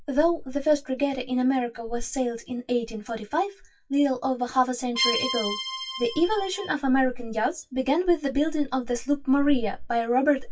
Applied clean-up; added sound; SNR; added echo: classical method WPE with log-MMSE.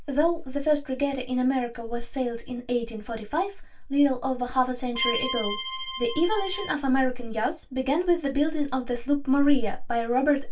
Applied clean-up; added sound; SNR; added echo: none; Accordion; 5 dB; reverberation time 0.2 s.